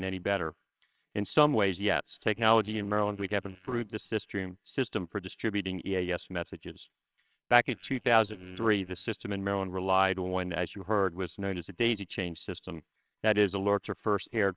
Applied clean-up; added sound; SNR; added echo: neural separator model SepFormer WHAMR!.